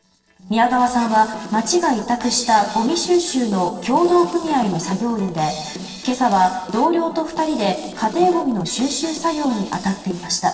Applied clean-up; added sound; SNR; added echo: neural separator model SepFormer DNS4.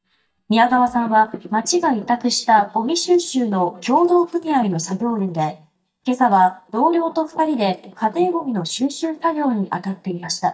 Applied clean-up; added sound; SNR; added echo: neural mask model DeepFilterNet 3.